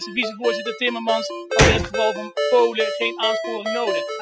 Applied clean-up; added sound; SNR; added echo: classical method spectral subtraction.